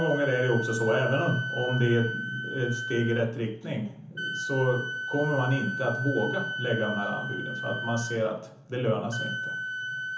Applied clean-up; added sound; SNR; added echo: none; Wind instrument, woodwind instrument; 6 dB; reverberation time 0.7 s.